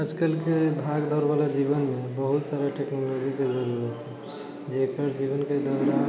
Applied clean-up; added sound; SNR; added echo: none; none; none; none.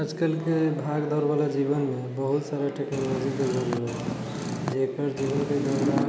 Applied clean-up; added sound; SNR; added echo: none; Purr; 5 dB; none.